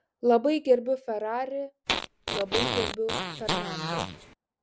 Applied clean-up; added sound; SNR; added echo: none; Fart; 2 dB; none.